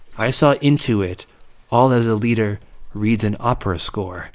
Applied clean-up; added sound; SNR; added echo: neural mask model Resemble Enhance denoiser.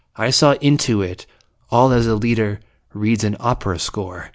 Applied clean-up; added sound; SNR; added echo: none; none; none; none.